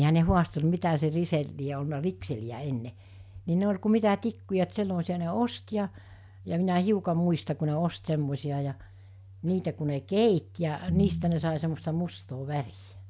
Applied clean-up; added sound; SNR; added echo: none; Piano; 6 dB; none.